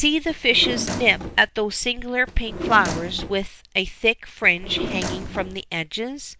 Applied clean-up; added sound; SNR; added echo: none; Drawer open or close; 8 dB; none.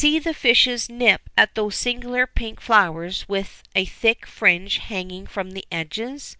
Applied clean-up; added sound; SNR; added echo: none; none; none; none.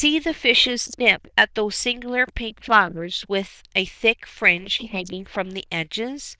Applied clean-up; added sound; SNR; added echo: neural diffusion model UNIVERSE++.